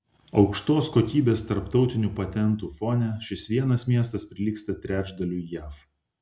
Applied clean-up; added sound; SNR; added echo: none; none; none; none.